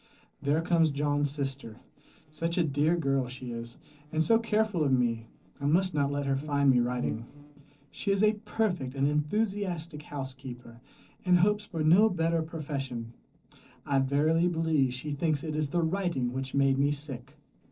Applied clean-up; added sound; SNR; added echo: neural separator model SepFormer DNS4.